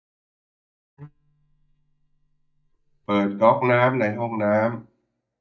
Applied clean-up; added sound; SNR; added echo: neural mask model DeepFilterNet 3.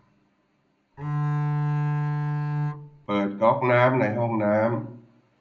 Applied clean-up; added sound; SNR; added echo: none; Bowed string instrument; 0 dB; reverberation time 0.4 s.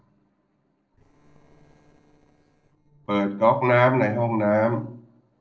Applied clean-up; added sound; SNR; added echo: neural separator model SepFormer DNS4.